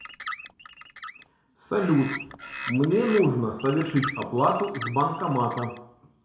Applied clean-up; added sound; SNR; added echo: none; Bird; 12 dB; reverberation time 0.6 s.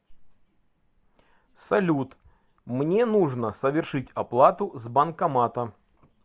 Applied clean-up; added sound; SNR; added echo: none; none; none; none.